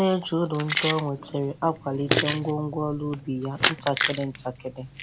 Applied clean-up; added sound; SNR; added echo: none; Keys jangling; 3 dB; none.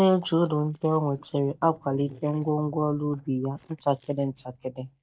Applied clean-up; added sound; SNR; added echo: neural mask model DeepFilterNet 3.